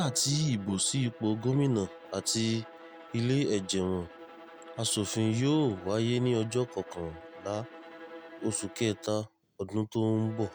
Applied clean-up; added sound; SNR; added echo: none; Bowed string instrument; 17 dB; none.